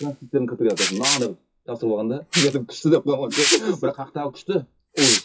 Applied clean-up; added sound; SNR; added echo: classical method WPE with log-MMSE.